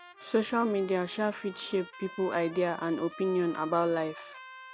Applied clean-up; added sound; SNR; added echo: none; Trumpet; 17 dB; none.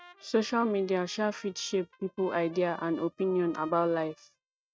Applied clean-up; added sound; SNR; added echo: neural mask model RNNoise.